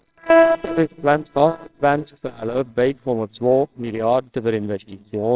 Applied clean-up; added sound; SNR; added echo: neural separator model SepFormer WHAMR!.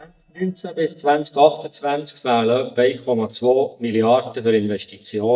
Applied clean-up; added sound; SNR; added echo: neural mask model DeepFilterNet 3.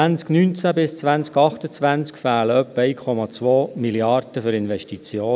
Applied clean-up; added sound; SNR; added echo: none; none; none; none.